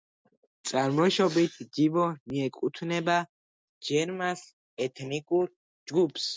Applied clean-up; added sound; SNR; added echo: none; none; none; none.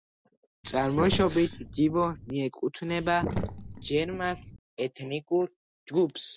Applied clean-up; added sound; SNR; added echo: none; Sink (filling or washing); 7 dB; none.